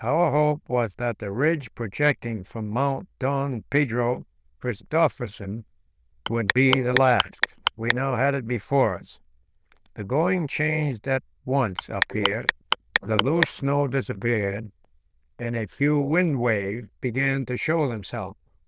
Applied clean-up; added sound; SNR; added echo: neural diffusion model UNIVERSE++.